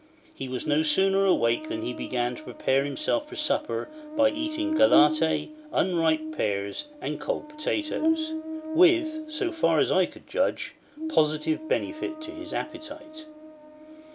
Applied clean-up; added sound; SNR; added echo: none; Buzz; 7 dB; none.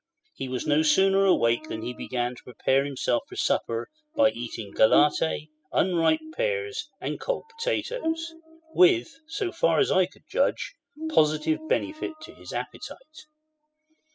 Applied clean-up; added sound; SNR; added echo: classical method spectral subtraction.